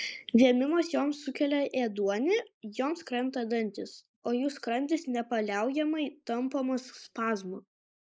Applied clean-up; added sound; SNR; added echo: neural mask model Resemble Enhance denoiser.